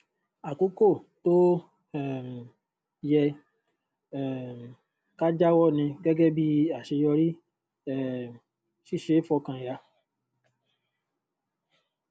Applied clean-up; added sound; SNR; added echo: none; none; none; none.